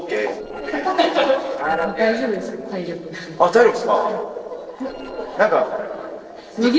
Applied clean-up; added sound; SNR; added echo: neural separator model SepFormer DNS4.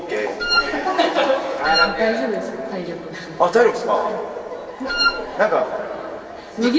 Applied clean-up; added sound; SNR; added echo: none; Wind instrument, woodwind instrument; 1 dB; reverberation time 2.4 s.